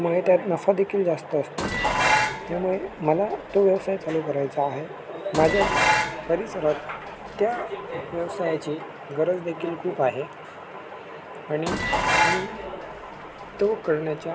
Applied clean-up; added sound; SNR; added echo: none; Dishes, pots, and pans; 1 dB; none.